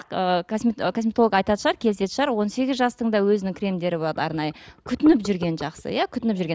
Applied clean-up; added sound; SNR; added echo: none; none; none; none.